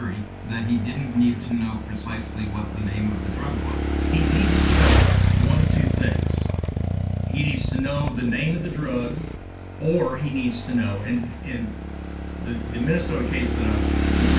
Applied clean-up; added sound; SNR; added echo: none; Motorcycle / Engine; -3 dB; reverberation time 0.3 s.